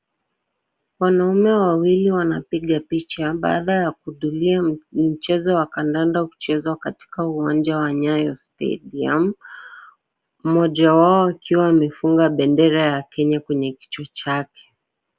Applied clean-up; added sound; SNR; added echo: none; none; none; none.